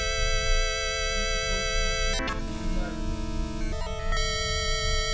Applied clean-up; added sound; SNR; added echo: none; Keyboard (musical); 2 dB; reverberation time 0.3 s.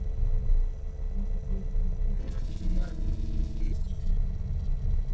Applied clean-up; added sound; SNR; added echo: neural separator model SepFormer DNS4.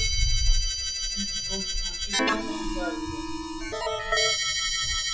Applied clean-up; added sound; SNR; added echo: classical method WPE with log-MMSE.